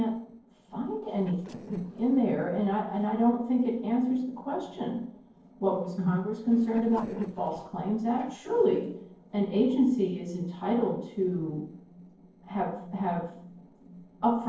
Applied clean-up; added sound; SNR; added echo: neural separator model SepFormer DNS4.